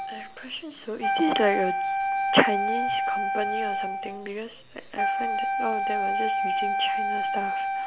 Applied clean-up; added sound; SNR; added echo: none; Wind instrument, woodwind instrument; -3 dB; none.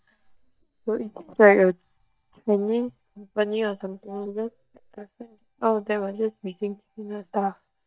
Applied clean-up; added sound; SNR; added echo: neural mask model DeepFilterNet 3.